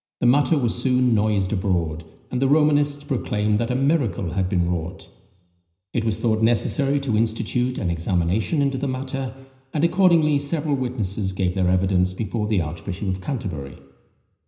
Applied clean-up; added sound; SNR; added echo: none; none; none; reverberation time 0.9 s.